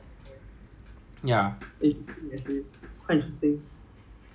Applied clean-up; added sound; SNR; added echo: none; none; none; none.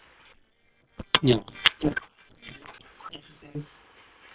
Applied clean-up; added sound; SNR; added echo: neural separator model SepFormer WHAM!.